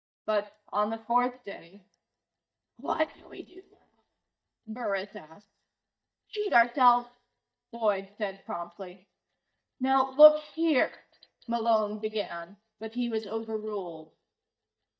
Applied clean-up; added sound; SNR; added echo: neural mask model DeepFilterNet 3.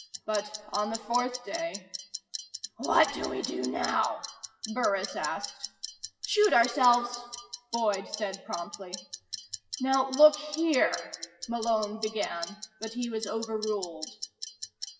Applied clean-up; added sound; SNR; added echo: classical method WPE with log-MMSE.